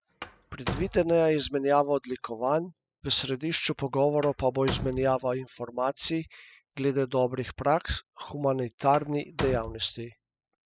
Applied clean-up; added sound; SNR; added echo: classical method spectral subtraction.